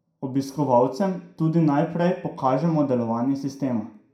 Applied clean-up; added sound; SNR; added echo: none; none; none; reverberation time 0.5 s.